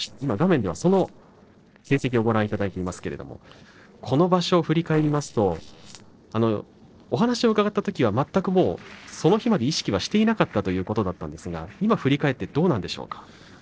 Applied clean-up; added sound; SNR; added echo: neural separator model SepFormer DNS4.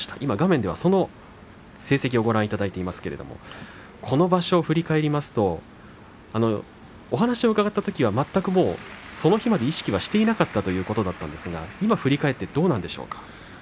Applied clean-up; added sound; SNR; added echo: none; none; none; none.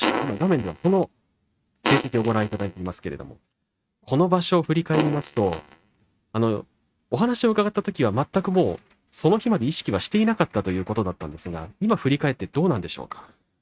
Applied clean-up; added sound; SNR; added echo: neural mask model RNNoise.